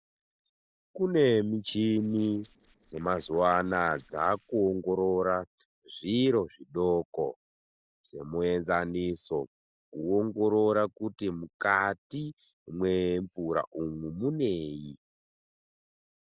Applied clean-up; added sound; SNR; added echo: neural separator model SepFormer DNS4.